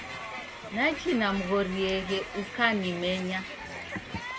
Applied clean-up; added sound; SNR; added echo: none; Crowd; 9 dB; none.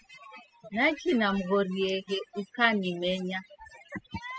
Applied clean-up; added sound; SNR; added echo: classical method spectral subtraction.